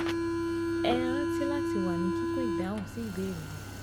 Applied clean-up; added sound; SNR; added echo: none; Subway, metro, underground; -4 dB; none.